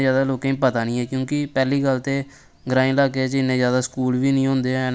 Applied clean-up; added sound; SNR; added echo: none; none; none; none.